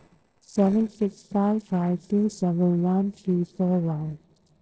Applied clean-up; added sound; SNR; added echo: neural separator model SepFormer DNS4.